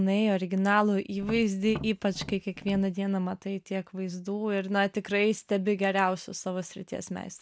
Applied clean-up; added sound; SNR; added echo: none; Tap; 14 dB; none.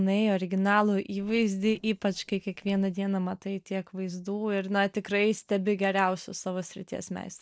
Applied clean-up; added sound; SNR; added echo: neural separator model SepFormer DNS4.